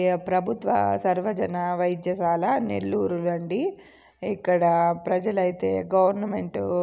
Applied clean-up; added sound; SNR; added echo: none; none; none; none.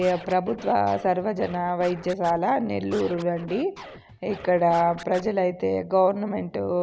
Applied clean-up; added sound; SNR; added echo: none; Scratching (performance technique); 18 dB; none.